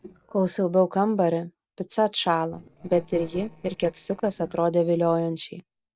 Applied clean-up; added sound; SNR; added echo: neural separator model SepFormer DNS4.